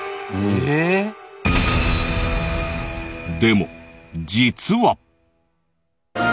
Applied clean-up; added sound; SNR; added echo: none; none; none; none.